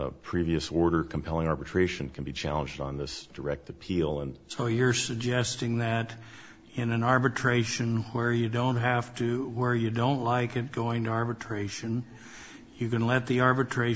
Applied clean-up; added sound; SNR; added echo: none; none; none; none.